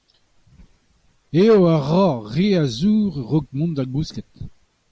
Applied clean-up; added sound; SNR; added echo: none; none; none; none.